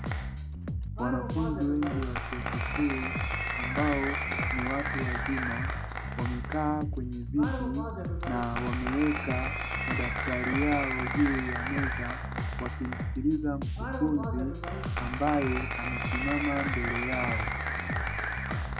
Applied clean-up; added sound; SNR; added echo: none; Bass guitar + Applause; -1 dB; none.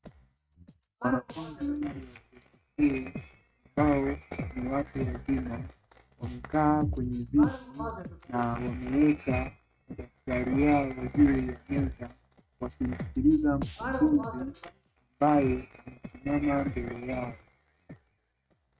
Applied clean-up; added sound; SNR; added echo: neural mask model RNNoise.